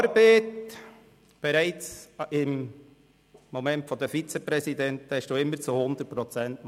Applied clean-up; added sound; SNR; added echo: none; none; none; none.